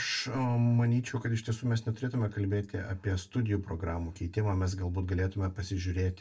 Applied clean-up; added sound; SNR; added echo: none; none; none; reverberation time 0.2 s.